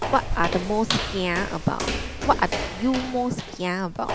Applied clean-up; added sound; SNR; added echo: none; Walk, footsteps; 4 dB; none.